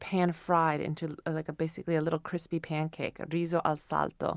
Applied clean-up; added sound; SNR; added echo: none; none; none; none.